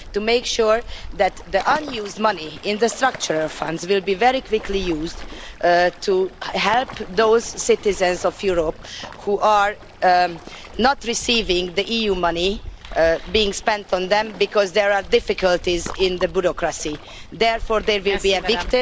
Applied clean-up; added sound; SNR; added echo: none; Waves, surf; 14 dB; none.